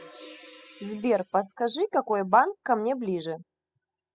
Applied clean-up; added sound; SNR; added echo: classical method spectral subtraction.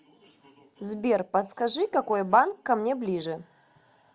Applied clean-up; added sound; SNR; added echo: none; none; none; none.